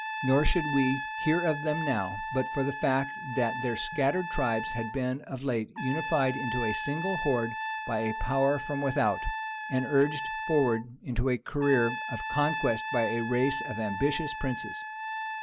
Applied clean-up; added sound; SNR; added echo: none; Trumpet; 6 dB; none.